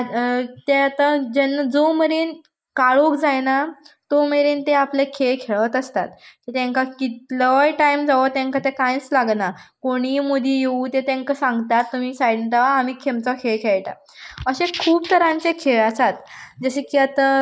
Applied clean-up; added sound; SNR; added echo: neural mask model Resemble Enhance denoiser.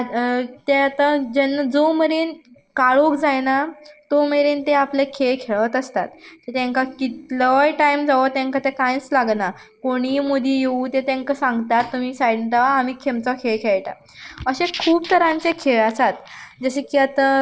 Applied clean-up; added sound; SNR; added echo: neural separator model SepFormer DNS4.